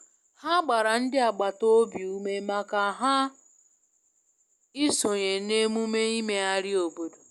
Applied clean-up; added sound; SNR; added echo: none; none; none; none.